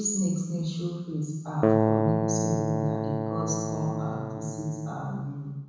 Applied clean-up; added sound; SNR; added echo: none; Keyboard (musical); -3 dB; reverberation time 1.1 s.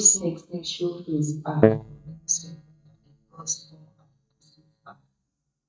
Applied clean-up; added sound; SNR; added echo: neural mask model DeepFilterNet 3.